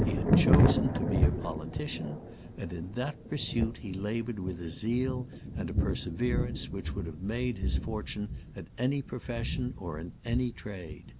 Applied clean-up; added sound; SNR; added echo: none; Thunder; -3 dB; none.